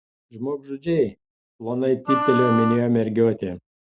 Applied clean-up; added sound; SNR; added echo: none; Wind instrument, woodwind instrument; 4 dB; none.